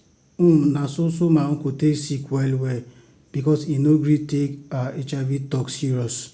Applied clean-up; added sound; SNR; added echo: none; none; none; none.